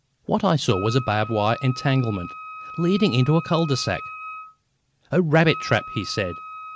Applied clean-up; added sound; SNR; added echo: none; Wind instrument, woodwind instrument; 14 dB; none.